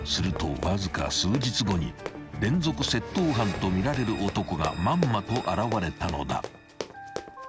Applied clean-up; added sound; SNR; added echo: none; Run; 13 dB; none.